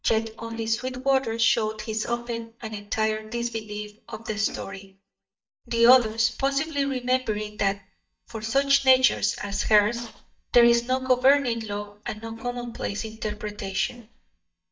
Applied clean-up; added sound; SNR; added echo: neural mask model DeepFilterNet 3.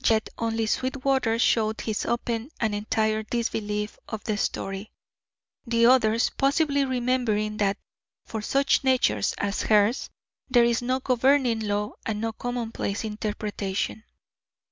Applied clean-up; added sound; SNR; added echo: none; none; none; none.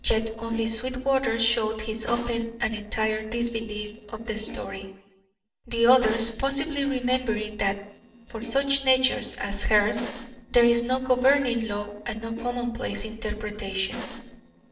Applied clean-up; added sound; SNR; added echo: neural separator model SepFormer DNS4.